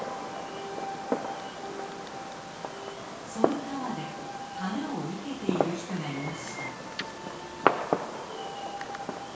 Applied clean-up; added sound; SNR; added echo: none; Fireworks; -3 dB; reverberation time 0.6 s.